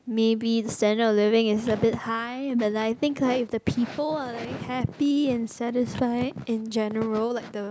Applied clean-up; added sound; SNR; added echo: none; Car; 20 dB; none.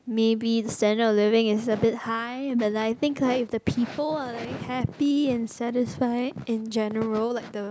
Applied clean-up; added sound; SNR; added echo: none; none; none; none.